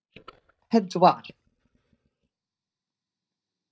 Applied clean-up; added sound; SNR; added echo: neural mask model DeepFilterNet 3.